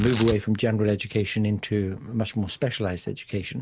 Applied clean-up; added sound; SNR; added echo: neural mask model RNNoise.